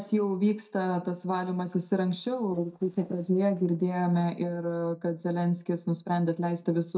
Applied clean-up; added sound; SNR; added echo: neural mask model DeepFilterNet 3.